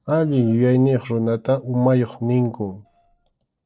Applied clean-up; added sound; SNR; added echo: neural separator model SepFormer DNS4.